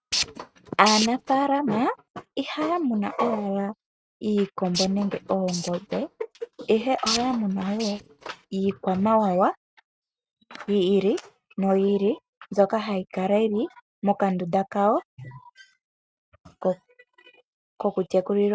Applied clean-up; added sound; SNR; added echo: neural mask model RNNoise.